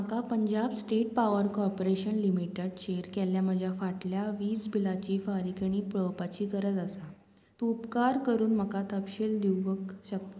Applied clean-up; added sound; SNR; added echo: none; none; none; none.